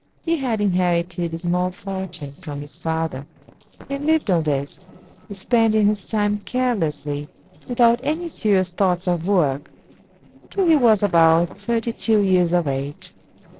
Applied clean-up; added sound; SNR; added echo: neural separator model SepFormer DNS4.